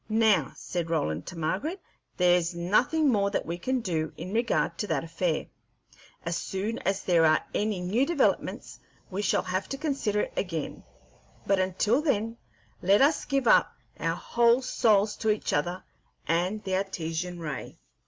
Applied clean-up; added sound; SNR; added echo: none; none; none; none.